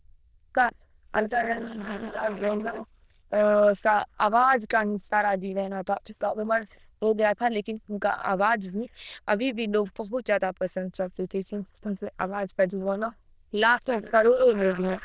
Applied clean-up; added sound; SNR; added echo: neural diffusion model UNIVERSE++.